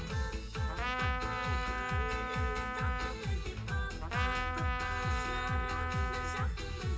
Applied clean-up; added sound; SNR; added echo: none; Trumpet; 3 dB; reverberation time 0.8 s.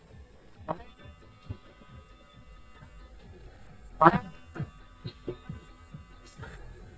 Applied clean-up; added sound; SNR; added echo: neural mask model DeepFilterNet 3.